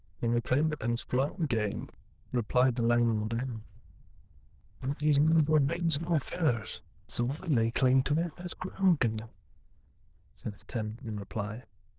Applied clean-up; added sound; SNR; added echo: neural diffusion model UNIVERSE++.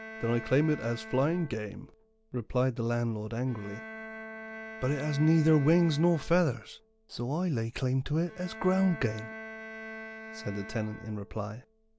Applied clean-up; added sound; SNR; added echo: none; Bowed string instrument; 15 dB; none.